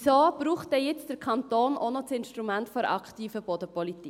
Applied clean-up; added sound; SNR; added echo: none; none; none; none.